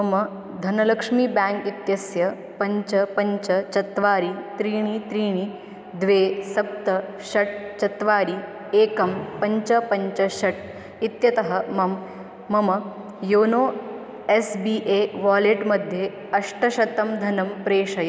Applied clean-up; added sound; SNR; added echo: none; none; none; none.